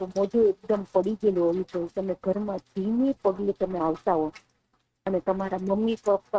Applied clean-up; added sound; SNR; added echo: neural mask model RNNoise.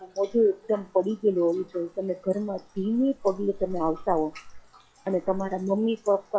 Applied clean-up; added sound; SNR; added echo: classical method log-MMSE.